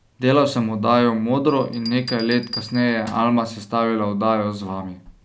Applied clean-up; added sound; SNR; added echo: none; Bell; 19 dB; none.